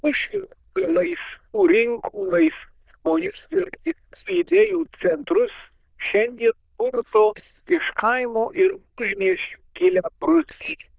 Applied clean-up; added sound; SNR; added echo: neural diffusion model UNIVERSE++.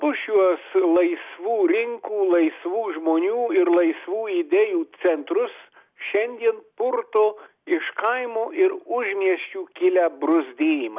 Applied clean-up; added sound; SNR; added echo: none; none; none; none.